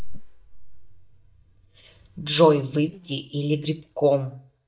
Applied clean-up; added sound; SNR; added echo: neural mask model DeepFilterNet 3.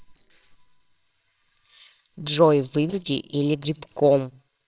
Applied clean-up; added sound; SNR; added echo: neural separator model SepFormer WHAMR!.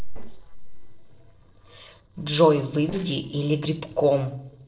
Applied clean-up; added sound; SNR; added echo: neural separator model SepFormer DNS4.